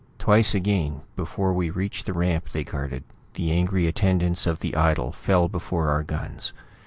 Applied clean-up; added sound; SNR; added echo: none; none; none; none.